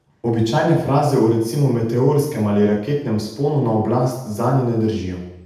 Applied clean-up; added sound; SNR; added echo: none; none; none; reverberation time 0.8 s.